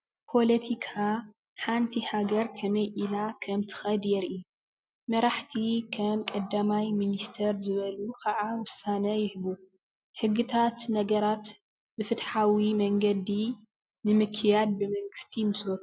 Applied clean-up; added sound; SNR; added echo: none; none; none; none.